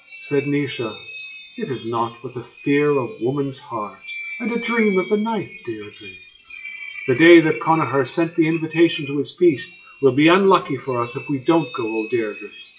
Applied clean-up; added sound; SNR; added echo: classical method WPE with log-MMSE.